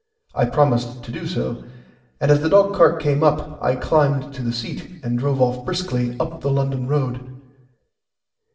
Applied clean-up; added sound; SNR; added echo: none; none; none; reverberation time 0.7 s.